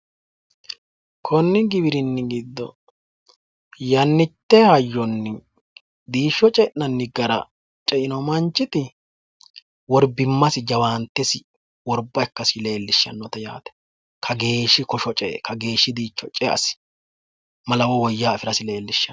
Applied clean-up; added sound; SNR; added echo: none; none; none; none.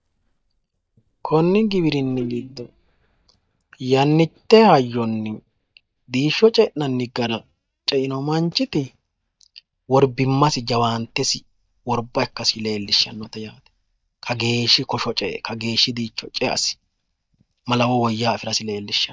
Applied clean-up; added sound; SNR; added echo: neural mask model DeepFilterNet 3.